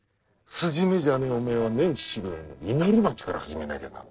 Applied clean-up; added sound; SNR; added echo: neural separator model SepFormer DNS4.